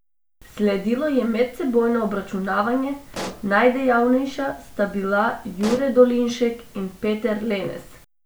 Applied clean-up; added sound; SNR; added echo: none; Explosion; 15 dB; none.